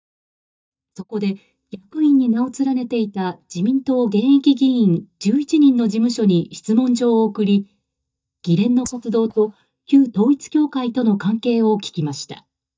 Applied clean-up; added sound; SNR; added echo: neural mask model DeepFilterNet 3.